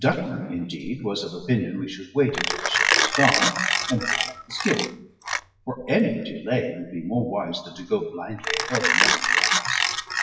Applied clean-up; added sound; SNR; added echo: classical method WPE with log-MMSE.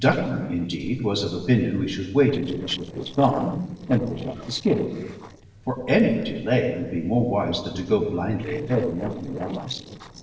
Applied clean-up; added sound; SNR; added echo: neural separator model SepFormer DNS4.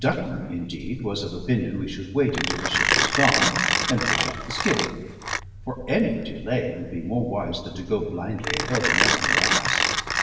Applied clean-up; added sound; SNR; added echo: none; Mechanisms; -1 dB; reverberation time 1.2 s.